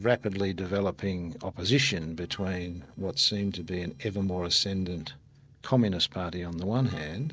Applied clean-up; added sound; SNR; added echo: neural separator model SepFormer DNS4.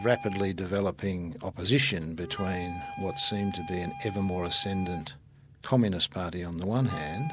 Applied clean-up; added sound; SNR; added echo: none; Wind instrument, woodwind instrument; 13 dB; none.